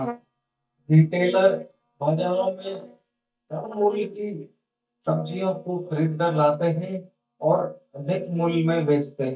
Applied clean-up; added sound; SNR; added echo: neural mask model DeepFilterNet 3.